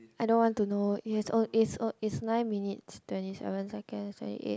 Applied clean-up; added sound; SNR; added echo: none; none; none; none.